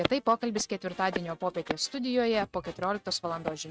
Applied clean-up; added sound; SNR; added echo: neural mask model RNNoise.